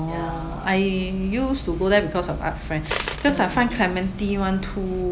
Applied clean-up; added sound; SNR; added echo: none; Strum + Coin (dropping); 15 dB; none.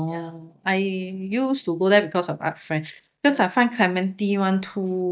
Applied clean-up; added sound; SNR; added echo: neural mask model DeepFilterNet 3.